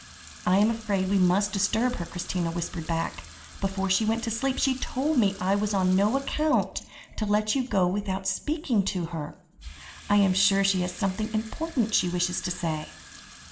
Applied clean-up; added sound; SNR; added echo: none; Sink (filling or washing) / Water tap, faucet; 19 dB; reverberation time 0.5 s.